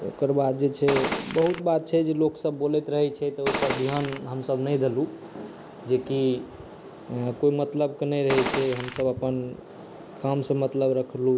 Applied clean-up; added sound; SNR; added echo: none; Gunshot, gunfire; 4 dB; none.